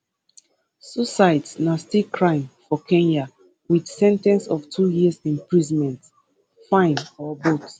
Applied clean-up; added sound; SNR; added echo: none; none; none; none.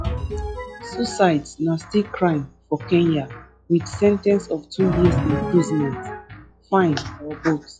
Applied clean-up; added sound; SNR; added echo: classical method log-MMSE.